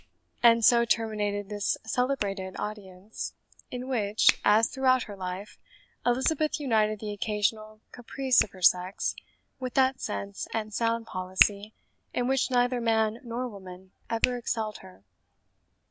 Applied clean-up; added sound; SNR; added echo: none; Hands; 12 dB; none.